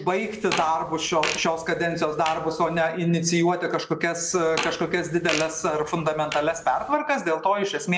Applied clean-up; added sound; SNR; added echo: none; Fart; 11 dB; none.